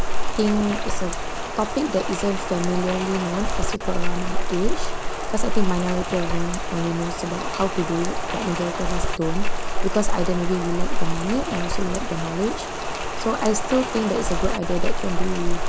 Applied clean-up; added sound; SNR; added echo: none; Rain; -4 dB; none.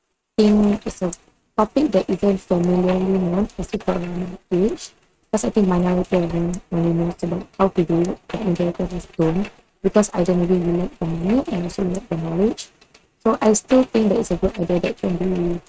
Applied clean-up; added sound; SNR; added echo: neural mask model RNNoise.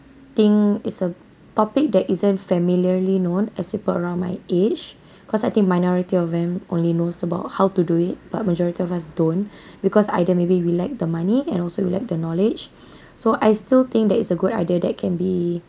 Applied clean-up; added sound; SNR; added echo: none; none; none; none.